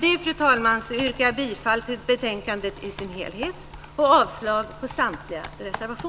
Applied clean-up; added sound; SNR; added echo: none; Computer keyboard; 17 dB; none.